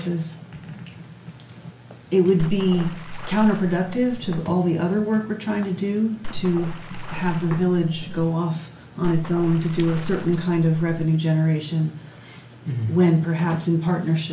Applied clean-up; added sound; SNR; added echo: none; Water / Splash, splatter; 9 dB; none.